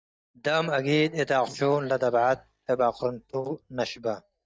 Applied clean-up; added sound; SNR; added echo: neural mask model DeepFilterNet 3.